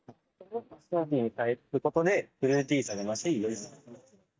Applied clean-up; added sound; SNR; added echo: neural mask model DeepFilterNet 3.